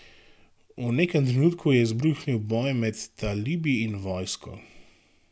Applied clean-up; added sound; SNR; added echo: none; none; none; none.